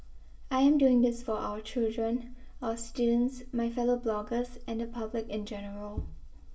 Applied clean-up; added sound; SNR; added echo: none; none; none; reverberation time 0.2 s.